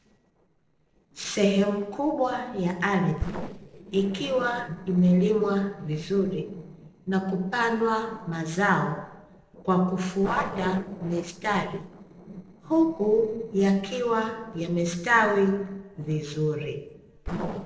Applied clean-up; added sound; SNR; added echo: neural separator model SepFormer DNS4.